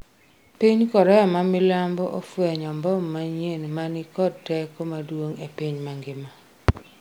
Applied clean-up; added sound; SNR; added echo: none; none; none; none.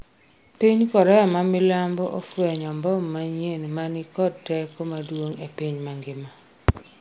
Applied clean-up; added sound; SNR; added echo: none; Rattle; 17 dB; none.